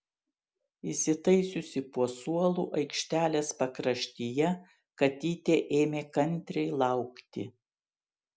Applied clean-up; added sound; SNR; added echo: none; none; none; none.